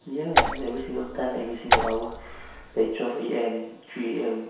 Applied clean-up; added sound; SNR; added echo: none; Raindrop / Splash, splatter; -2 dB; reverberation time 0.7 s.